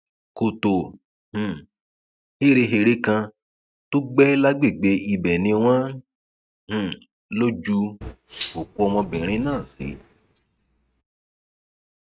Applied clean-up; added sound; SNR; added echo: neural mask model RNNoise.